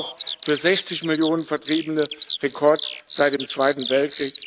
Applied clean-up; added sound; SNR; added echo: neural mask model RNNoise.